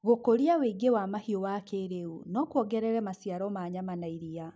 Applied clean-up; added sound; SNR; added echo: none; none; none; none.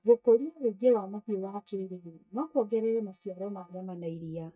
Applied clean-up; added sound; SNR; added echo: neural mask model DeepFilterNet 3.